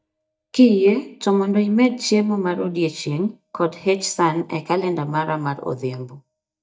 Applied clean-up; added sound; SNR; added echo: neural mask model DeepFilterNet 3.